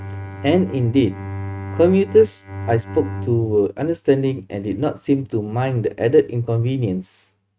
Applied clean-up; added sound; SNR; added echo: neural mask model RNNoise.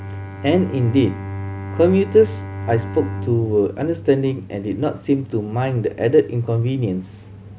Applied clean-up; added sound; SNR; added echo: none; Bowed string instrument; 12 dB; none.